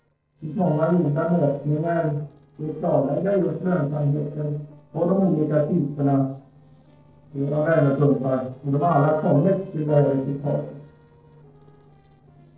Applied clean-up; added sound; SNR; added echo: neural separator model SepFormer DNS4.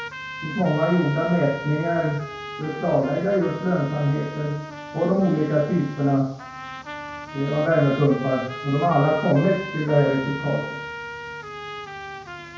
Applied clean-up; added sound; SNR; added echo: none; Trumpet; 12 dB; reverberation time 0.5 s.